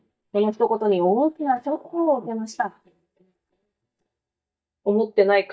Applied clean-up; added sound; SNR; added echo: neural mask model DeepFilterNet 3.